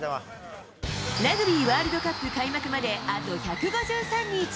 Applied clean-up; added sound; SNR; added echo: none; none; none; none.